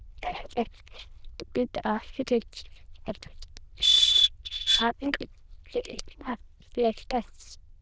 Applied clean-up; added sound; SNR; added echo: neural diffusion model UNIVERSE++.